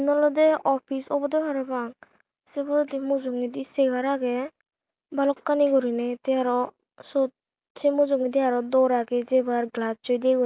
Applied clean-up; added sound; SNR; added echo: none; none; none; none.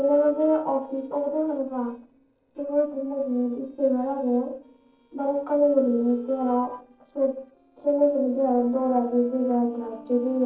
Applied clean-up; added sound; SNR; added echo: neural separator model SepFormer DNS4.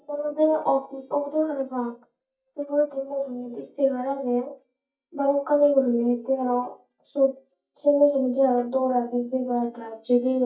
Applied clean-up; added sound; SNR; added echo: neural mask model DeepFilterNet 3.